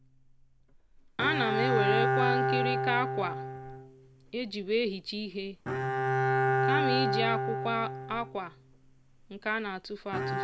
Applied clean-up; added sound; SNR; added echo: none; Bowed string instrument; -2 dB; none.